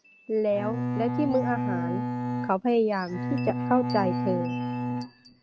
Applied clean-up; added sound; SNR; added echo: neural mask model RNNoise.